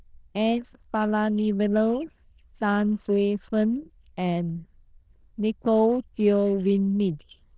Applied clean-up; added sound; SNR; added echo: neural diffusion model UNIVERSE++.